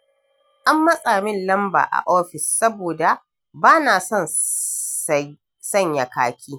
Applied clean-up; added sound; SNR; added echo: none; none; none; none.